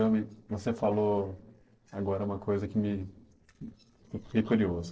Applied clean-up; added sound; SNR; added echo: neural separator model SepFormer DNS4.